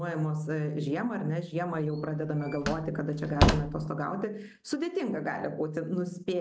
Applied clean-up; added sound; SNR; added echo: none; Slam; -1 dB; none.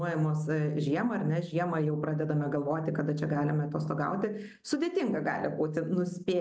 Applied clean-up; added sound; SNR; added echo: none; none; none; none.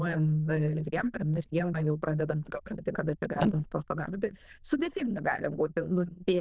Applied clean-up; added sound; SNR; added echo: neural diffusion model UNIVERSE++.